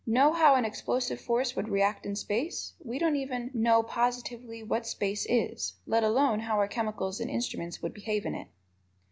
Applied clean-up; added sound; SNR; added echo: none; none; none; none.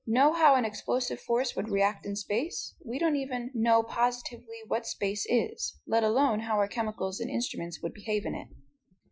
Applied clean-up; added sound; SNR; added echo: classical method Wiener filter.